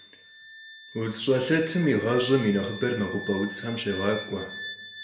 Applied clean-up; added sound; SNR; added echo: none; Wind instrument, woodwind instrument; 13 dB; reverberation time 0.8 s.